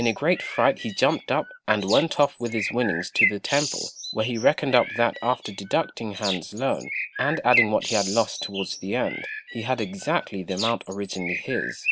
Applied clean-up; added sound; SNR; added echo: none; Bird; 6 dB; none.